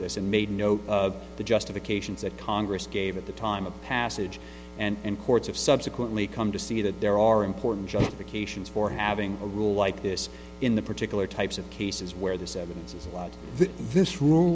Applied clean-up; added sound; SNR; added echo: none; none; none; none.